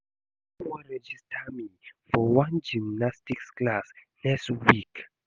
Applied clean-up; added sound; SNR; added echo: none; none; none; none.